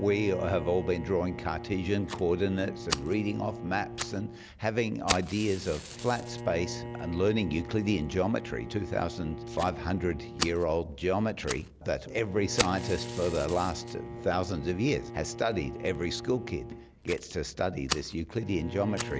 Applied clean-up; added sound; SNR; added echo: none; Bowed string instrument + Fire; 9 dB; none.